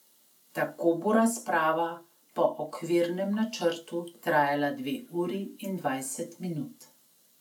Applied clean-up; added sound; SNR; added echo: none; none; none; none.